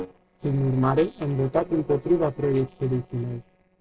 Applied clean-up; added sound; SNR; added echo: neural separator model SepFormer DNS4.